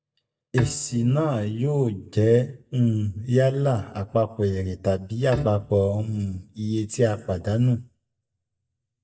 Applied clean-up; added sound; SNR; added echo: neural mask model DeepFilterNet 3.